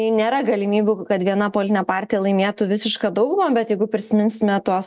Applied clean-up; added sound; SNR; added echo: none; none; none; none.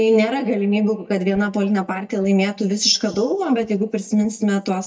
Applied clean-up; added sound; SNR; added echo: neural mask model DeepFilterNet 3.